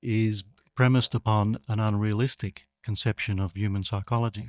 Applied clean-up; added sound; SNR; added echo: neural mask model DeepFilterNet 3.